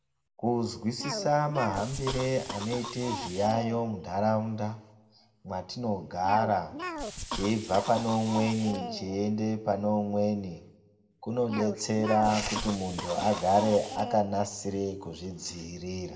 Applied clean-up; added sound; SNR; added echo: none; Cough; 11 dB; reverberation time 0.6 s.